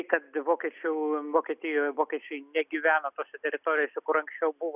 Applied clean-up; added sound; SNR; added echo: none; none; none; none.